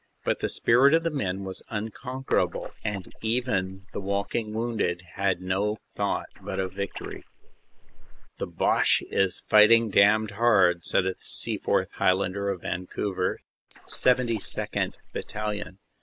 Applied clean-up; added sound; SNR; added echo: neural mask model Resemble Enhance denoiser.